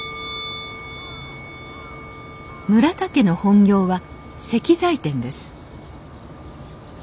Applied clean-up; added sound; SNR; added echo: none; Musical instrument; 17 dB; none.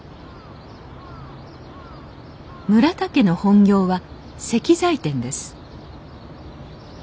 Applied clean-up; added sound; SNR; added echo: none; none; none; none.